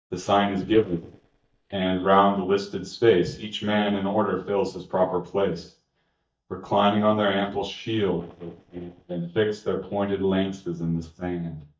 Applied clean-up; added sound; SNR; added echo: neural mask model DeepFilterNet 3.